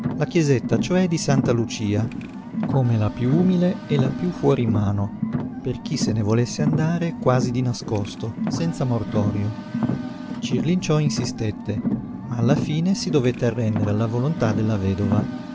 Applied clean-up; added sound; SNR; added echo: none; Car; 4 dB; none.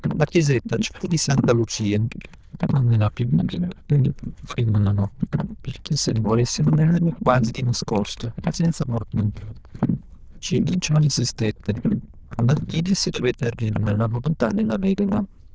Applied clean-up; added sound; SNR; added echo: neural diffusion model UNIVERSE++.